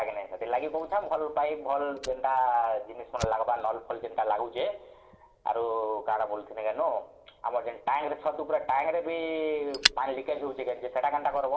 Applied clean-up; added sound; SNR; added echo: none; Fire; 11 dB; reverberation time 0.9 s.